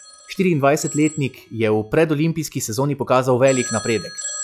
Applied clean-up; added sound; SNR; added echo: classical method log-MMSE.